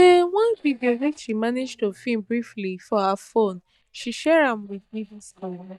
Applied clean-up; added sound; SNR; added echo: neural mask model DeepFilterNet 3.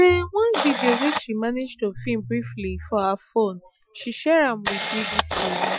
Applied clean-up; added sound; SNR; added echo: classical method Wiener filter.